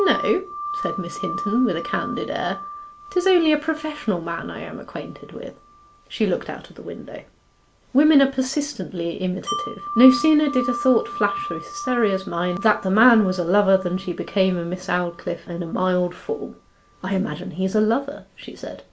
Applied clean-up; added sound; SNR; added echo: none; Wind chime; 12 dB; none.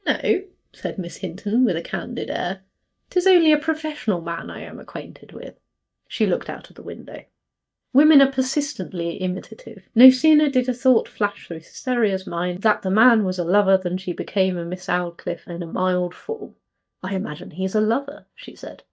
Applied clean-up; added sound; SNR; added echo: neural mask model DeepFilterNet 3.